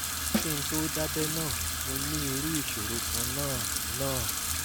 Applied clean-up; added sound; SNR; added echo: none; Sink (filling or washing) / Water tap, faucet + Snare drum; -5 dB; none.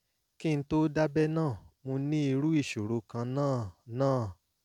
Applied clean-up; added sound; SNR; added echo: none; none; none; none.